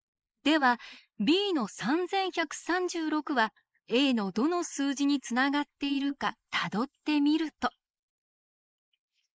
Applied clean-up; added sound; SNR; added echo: neural mask model Resemble Enhance denoiser.